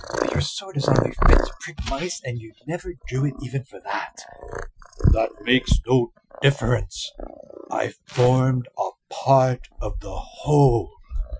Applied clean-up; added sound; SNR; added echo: classical method Wiener filter.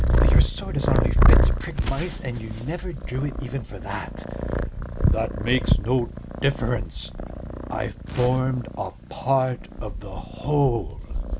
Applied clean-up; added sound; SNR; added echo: none; Purr; -4 dB; none.